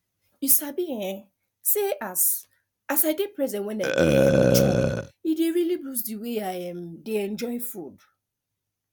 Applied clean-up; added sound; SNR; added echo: none; Burping, eructation; -4 dB; none.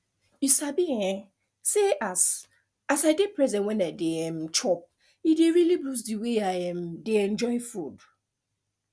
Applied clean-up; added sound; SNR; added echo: none; none; none; none.